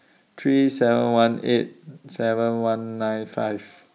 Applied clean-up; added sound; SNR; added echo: none; none; none; none.